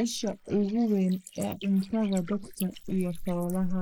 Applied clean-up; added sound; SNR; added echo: neural mask model Resemble Enhance denoiser.